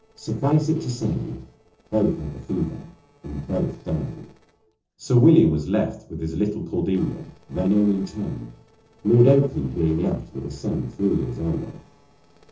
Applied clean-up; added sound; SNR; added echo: neural separator model SepFormer DNS4.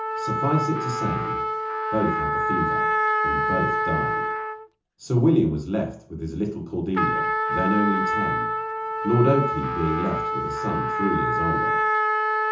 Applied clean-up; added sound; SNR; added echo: none; Trumpet; -1 dB; reverberation time 0.6 s.